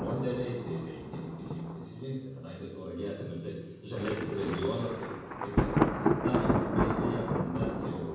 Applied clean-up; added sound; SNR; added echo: none; Thunder; -3 dB; reverberation time 1.1 s.